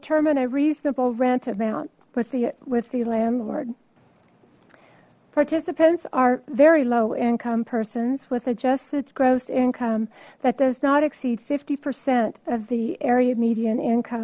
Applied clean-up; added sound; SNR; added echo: none; none; none; none.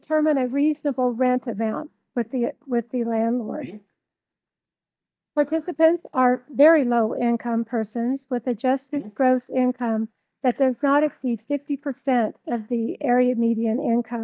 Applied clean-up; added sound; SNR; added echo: neural mask model DeepFilterNet 3.